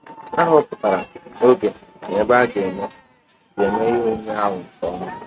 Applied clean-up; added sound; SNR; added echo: neural mask model RNNoise.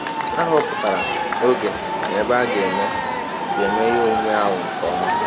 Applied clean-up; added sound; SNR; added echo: none; Crowd / Cheering; 0 dB; none.